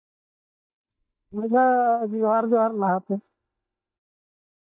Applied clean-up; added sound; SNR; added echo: neural mask model DeepFilterNet 3.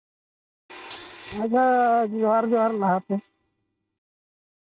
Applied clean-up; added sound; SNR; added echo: neural mask model RNNoise.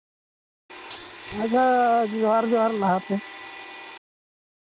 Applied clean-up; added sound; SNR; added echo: none; Domestic sounds, home sounds; 15 dB; none.